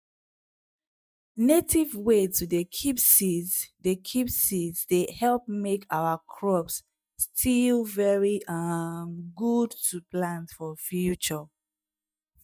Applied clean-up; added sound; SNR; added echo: neural mask model DeepFilterNet 3.